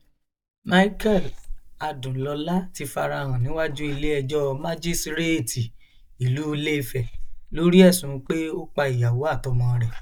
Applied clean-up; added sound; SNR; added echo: neural mask model DeepFilterNet 3.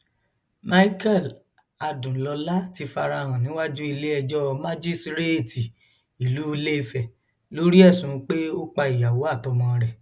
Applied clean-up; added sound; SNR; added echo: none; none; none; none.